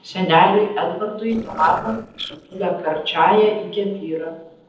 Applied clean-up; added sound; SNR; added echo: neural separator model SepFormer DNS4.